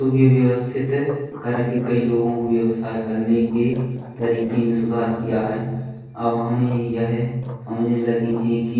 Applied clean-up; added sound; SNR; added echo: neural separator model SepFormer DNS4.